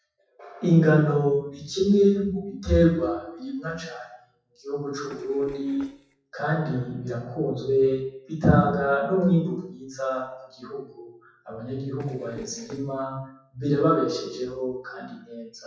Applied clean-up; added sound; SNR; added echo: classical method WPE with log-MMSE.